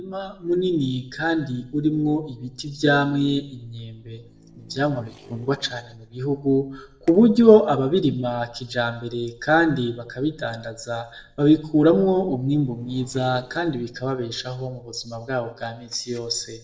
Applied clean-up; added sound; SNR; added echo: neural separator model SepFormer DNS4.